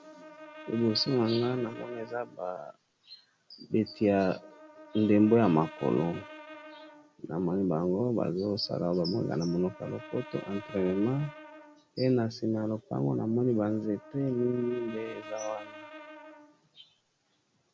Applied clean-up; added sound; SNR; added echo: none; Brass instrument; 19 dB; none.